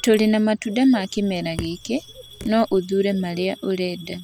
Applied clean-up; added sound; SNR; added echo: none; Raindrop / Drip + Coin (dropping) / Glass; 19 dB; none.